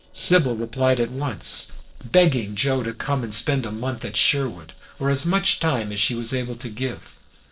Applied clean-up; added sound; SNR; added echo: neural separator model SepFormer DNS4.